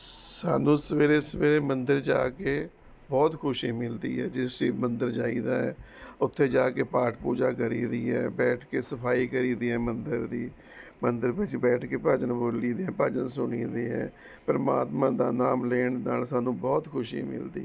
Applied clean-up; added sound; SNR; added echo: none; none; none; none.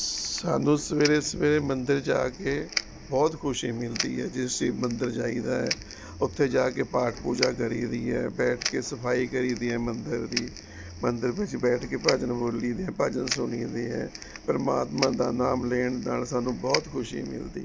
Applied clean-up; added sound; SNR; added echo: none; Crackle; 11 dB; none.